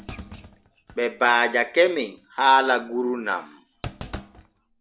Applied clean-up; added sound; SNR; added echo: none; Thump, thud; 19 dB; none.